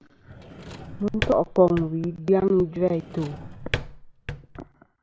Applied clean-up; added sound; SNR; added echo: none; Drawer open or close; 11 dB; none.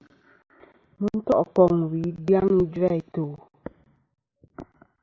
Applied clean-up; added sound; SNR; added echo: none; none; none; none.